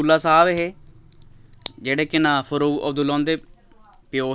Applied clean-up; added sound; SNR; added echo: none; none; none; none.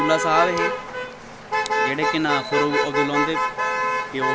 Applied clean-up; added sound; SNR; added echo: none; Motor vehicle (road); -2 dB; none.